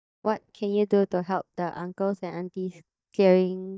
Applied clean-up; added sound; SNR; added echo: neural mask model DeepFilterNet 3.